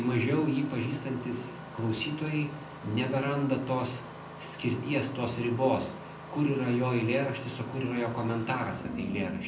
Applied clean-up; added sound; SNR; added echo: none; Engine starting; 12 dB; reverberation time 0.6 s.